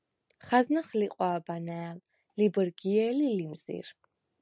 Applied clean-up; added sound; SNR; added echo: none; none; none; none.